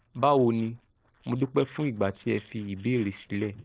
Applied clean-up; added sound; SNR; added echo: neural separator model SepFormer DNS4.